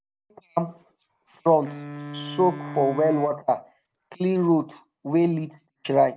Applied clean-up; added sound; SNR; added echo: none; Wind instrument, woodwind instrument; 13 dB; none.